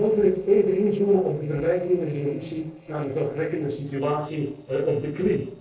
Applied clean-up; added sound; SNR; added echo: neural separator model SepFormer DNS4.